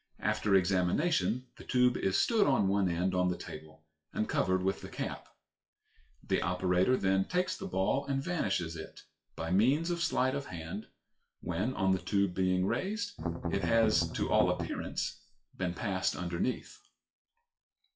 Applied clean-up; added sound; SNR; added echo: classical method WPE with log-MMSE.